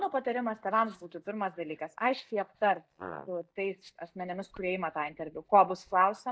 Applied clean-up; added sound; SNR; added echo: neural mask model DeepFilterNet 3.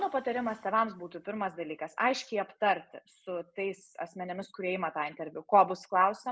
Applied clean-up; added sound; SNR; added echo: none; none; none; none.